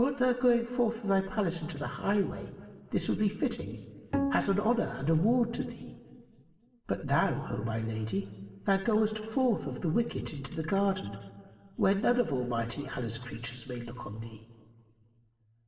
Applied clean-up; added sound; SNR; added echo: neural separator model SepFormer DNS4.